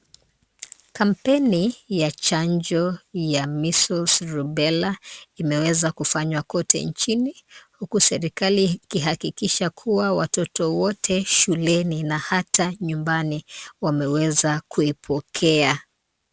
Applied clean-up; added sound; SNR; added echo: none; none; none; none.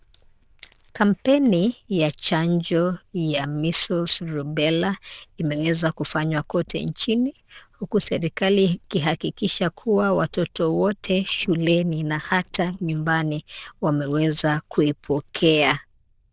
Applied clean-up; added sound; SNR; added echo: neural diffusion model UNIVERSE++.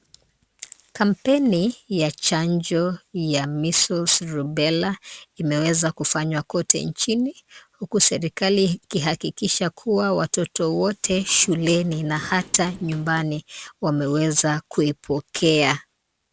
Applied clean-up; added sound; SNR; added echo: none; Hammer / Wood; 20 dB; none.